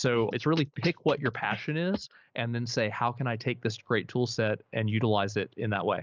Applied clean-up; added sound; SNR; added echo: neural mask model Resemble Enhance denoiser.